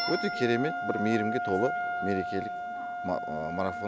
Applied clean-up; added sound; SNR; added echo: none; Wind instrument, woodwind instrument + Bicycle bell; 2 dB; none.